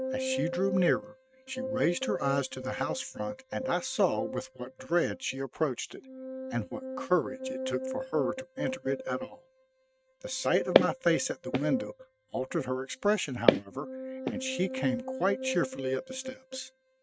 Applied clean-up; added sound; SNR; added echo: neural mask model RNNoise.